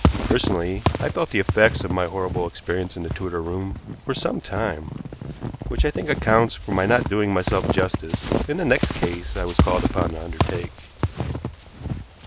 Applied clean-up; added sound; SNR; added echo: none; Squeak / Walk, footsteps; 1 dB; none.